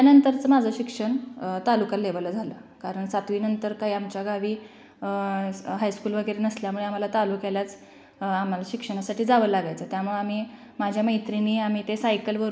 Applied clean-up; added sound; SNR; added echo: none; none; none; none.